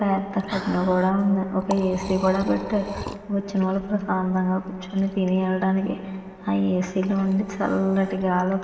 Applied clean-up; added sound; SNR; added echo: none; Liquid; 16 dB; reverberation time 2.7 s.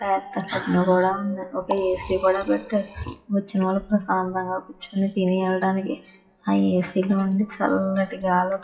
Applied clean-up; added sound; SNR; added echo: classical method WPE with log-MMSE.